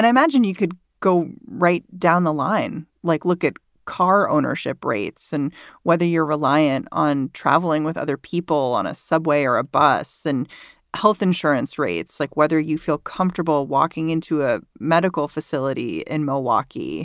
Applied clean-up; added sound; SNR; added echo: none; none; none; none.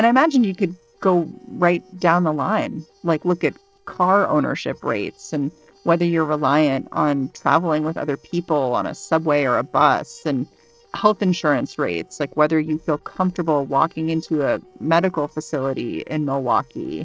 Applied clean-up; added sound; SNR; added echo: neural separator model SepFormer DNS4.